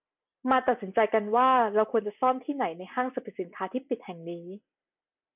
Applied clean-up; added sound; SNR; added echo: none; none; none; none.